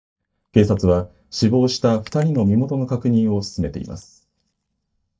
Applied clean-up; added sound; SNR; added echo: neural mask model DeepFilterNet 3.